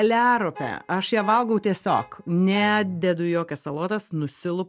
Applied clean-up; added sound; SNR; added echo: none; Alarm / Car; 17 dB; none.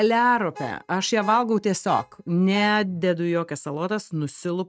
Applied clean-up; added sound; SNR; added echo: neural mask model RNNoise.